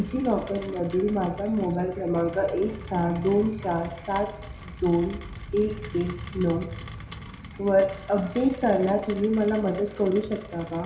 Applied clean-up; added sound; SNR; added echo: none; Rain; 14 dB; reverberation time 0.7 s.